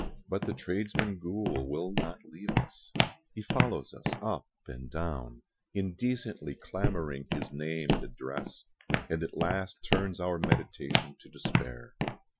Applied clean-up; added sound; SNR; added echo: classical method Wiener filter.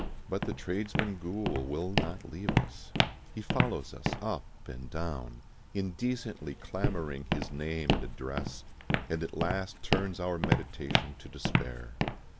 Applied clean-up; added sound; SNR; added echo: none; Walk, footsteps; -2 dB; none.